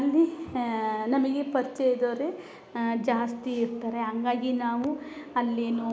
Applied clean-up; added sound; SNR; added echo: none; none; none; none.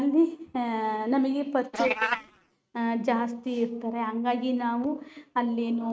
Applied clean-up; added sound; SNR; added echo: neural mask model RNNoise.